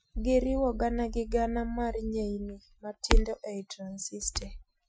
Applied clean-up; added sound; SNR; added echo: classical method Wiener filter.